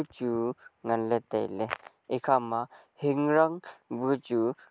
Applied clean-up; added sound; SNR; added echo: none; none; none; none.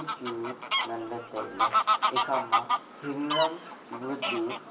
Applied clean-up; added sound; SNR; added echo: none; Fowl; -5 dB; reverberation time 0.4 s.